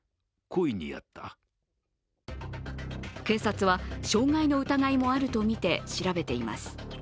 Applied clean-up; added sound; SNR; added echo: none; none; none; none.